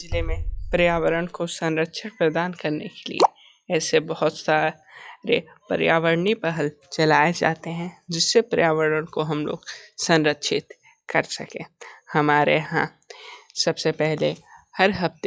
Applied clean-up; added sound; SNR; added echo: classical method log-MMSE.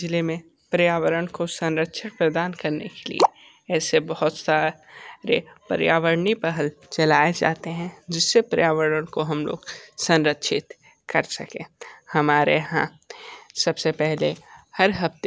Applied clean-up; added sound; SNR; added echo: none; none; none; none.